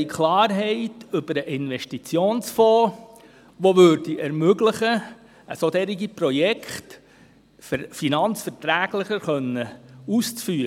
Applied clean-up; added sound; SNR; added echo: none; none; none; none.